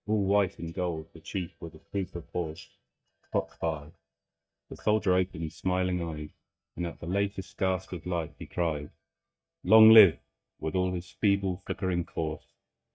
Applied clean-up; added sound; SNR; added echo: neural mask model DeepFilterNet 3.